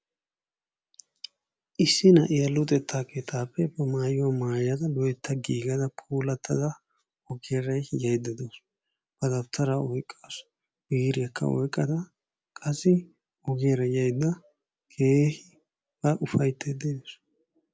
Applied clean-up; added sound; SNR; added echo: none; none; none; none.